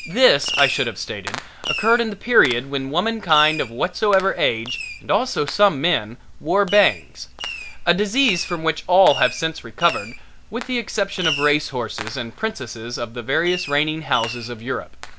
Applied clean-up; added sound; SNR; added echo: none; Fireworks; 12 dB; none.